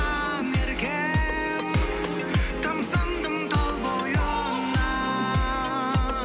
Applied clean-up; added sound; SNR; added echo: none; Wind; 19 dB; none.